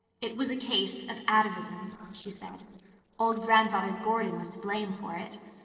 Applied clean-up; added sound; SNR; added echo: neural separator model SepFormer DNS4.